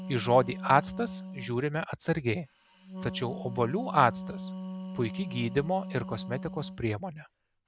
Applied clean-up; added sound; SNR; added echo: none; Wind instrument, woodwind instrument; 10 dB; none.